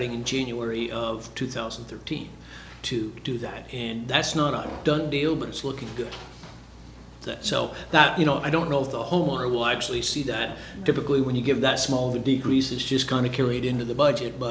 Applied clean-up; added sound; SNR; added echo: none; none; none; none.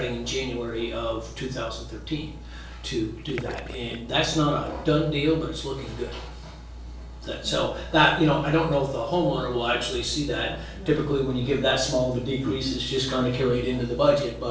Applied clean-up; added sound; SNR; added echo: none; Gurgling / Liquid; 17 dB; reverberation time 0.3 s.